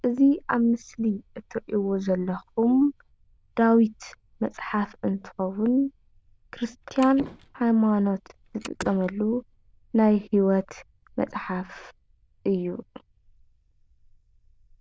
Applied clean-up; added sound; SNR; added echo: neural diffusion model UNIVERSE++.